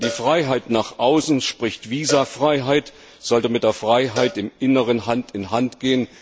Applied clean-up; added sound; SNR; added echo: none; Cowbell; 16 dB; none.